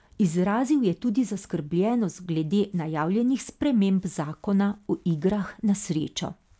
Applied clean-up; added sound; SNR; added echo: none; none; none; none.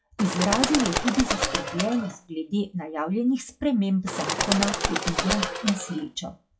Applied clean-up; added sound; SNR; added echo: classical method WPE with log-MMSE.